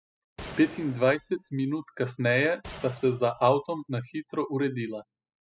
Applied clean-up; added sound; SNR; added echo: classical method spectral subtraction.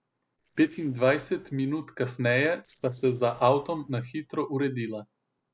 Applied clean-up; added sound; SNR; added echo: neural separator model SepFormer DNS4.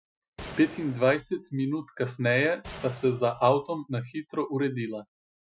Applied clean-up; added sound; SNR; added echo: classical method Wiener filter.